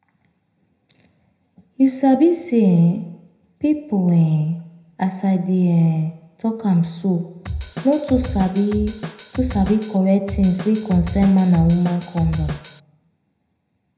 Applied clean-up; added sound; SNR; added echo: none; Drum kit; 9 dB; reverberation time 0.7 s.